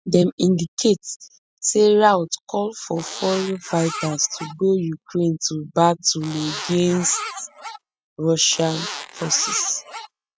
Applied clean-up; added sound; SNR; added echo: classical method spectral subtraction.